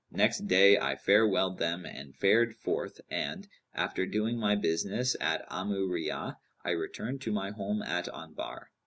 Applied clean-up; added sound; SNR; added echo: none; none; none; none.